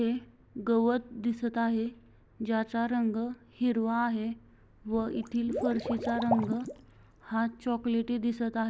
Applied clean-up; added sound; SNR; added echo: none; Liquid; 8 dB; none.